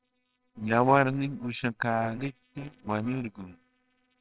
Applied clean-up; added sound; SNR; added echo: neural separator model SepFormer WHAMR!.